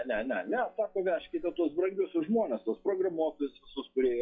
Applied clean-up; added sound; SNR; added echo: classical method log-MMSE.